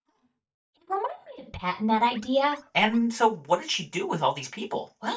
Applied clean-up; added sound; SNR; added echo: neural mask model DeepFilterNet 3.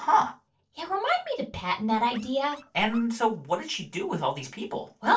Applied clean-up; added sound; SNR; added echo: neural separator model SepFormer DNS4.